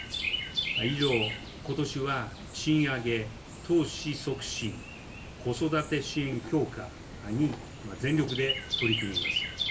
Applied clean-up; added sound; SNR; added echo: none; Chirp, tweet; 5 dB; reverberation time 0.2 s.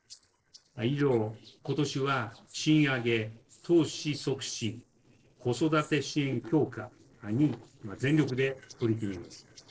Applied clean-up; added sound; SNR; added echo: neural separator model SepFormer DNS4.